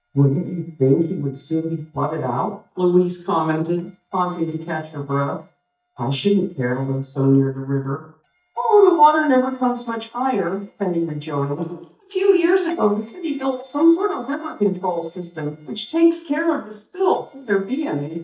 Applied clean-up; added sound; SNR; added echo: neural mask model DeepFilterNet 3.